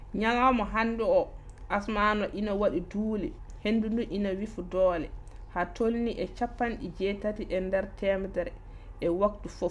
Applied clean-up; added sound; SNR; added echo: none; none; none; none.